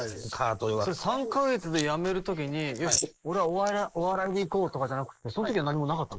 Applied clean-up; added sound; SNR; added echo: neural mask model Resemble Enhance denoiser.